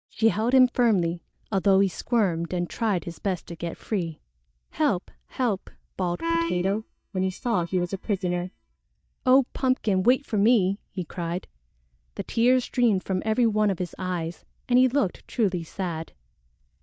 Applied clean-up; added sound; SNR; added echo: neural mask model DeepFilterNet 3.